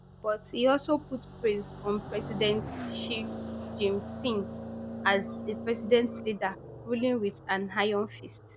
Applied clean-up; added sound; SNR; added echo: none; Car passing by; 10 dB; none.